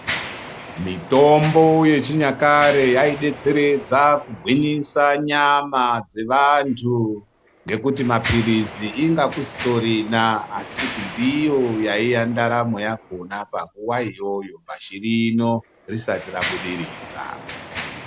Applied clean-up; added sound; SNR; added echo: none; Mechanisms; 14 dB; none.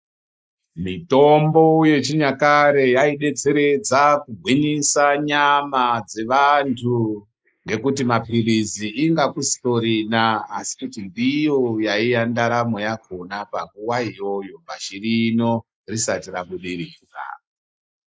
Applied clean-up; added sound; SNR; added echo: neural mask model Resemble Enhance denoiser.